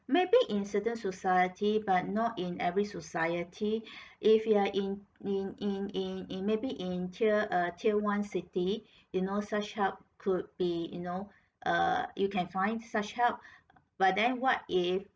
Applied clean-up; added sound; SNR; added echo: none; none; none; none.